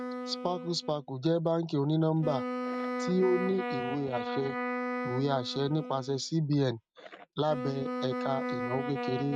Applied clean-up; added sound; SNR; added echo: neural mask model RNNoise.